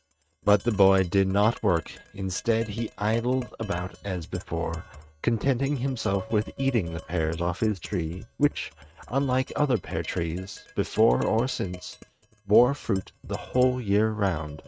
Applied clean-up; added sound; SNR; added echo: neural mask model RNNoise.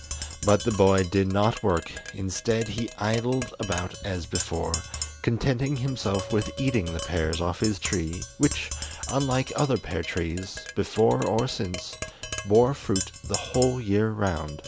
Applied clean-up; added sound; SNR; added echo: none; Tap; 11 dB; none.